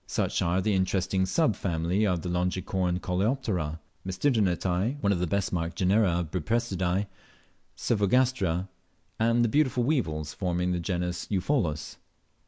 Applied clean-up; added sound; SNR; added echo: none; none; none; none.